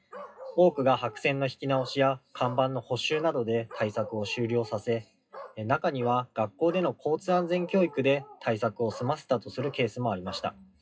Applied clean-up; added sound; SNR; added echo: classical method WPE with log-MMSE.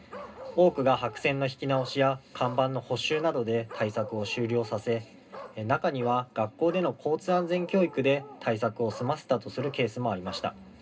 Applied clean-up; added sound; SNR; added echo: none; Bark; 17 dB; reverberation time 0.2 s.